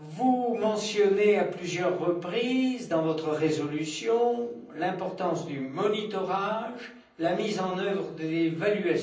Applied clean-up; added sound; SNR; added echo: none; none; none; reverberation time 0.6 s.